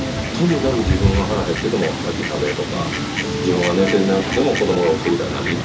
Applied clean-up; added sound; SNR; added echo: none; Fowl; 3 dB; reverberation time 0.2 s.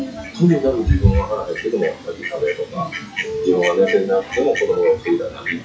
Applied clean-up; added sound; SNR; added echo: classical method WPE with log-MMSE.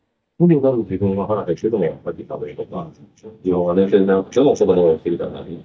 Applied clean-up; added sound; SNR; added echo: neural mask model DeepFilterNet 3.